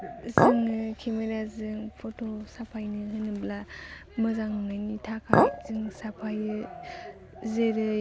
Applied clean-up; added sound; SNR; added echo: none; Chink, clink; -2 dB; none.